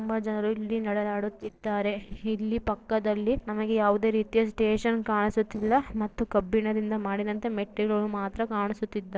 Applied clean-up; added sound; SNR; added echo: neural separator model SepFormer DNS4.